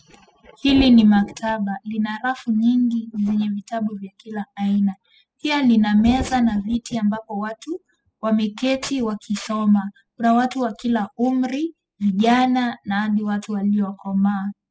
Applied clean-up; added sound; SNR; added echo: classical method spectral subtraction.